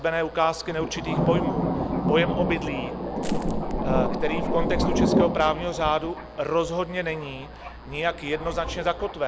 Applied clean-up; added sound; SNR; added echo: none; Crushing + Thunder; 0 dB; none.